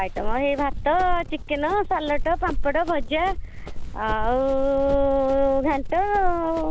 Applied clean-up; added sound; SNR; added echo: none; Run; 4 dB; none.